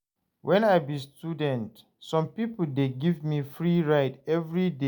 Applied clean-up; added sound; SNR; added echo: none; none; none; none.